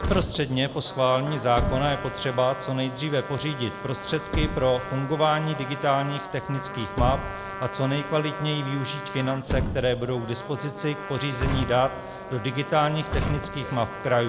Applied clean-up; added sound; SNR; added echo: none; Truck + Trumpet; 6 dB; none.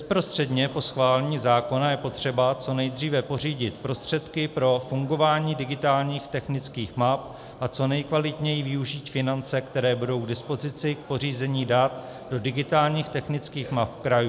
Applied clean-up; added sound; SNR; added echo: none; none; none; none.